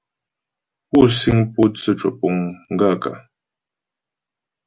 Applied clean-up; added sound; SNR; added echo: none; none; none; none.